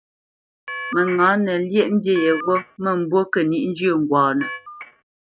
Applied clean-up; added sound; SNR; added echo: neural mask model RNNoise.